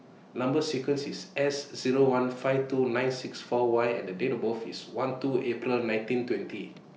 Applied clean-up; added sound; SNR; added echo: none; none; none; none.